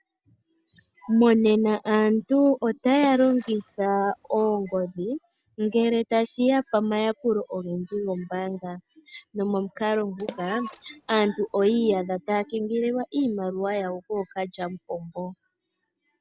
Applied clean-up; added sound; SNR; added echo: none; Water / Splash, splatter; 19 dB; none.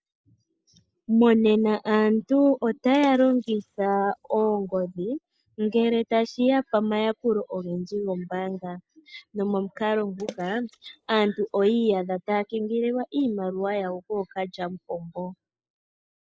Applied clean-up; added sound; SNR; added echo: neural mask model Resemble Enhance denoiser.